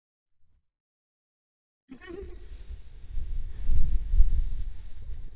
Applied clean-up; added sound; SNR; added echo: neural mask model DeepFilterNet 3.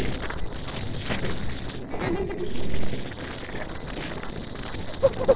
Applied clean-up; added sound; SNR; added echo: neural separator model SepFormer DNS4.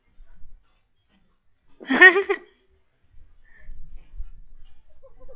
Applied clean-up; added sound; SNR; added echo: classical method log-MMSE.